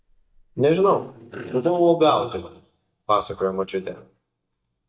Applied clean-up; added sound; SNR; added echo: neural mask model DeepFilterNet 3.